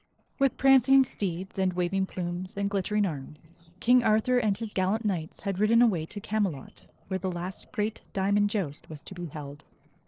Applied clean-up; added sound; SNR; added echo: neural separator model SepFormer DNS4.